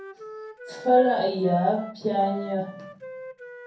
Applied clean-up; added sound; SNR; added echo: none; Wind instrument, woodwind instrument; 13 dB; reverberation time 0.6 s.